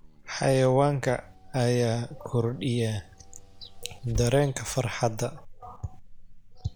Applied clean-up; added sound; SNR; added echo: none; Engine / Car; 15 dB; none.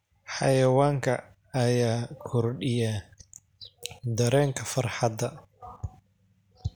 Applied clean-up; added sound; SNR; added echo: none; none; none; none.